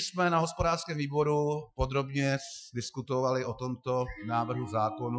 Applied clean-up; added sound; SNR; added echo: classical method Wiener filter.